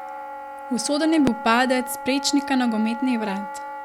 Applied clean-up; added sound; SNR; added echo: none; Fireworks + Wind instrument, woodwind instrument; 9 dB; none.